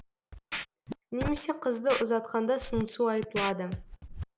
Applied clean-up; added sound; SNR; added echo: none; Scratching (performance technique); 9 dB; none.